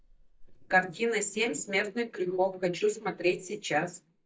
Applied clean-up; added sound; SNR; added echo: neural mask model DeepFilterNet 3.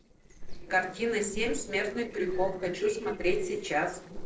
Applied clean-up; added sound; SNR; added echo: neural separator model SepFormer DNS4.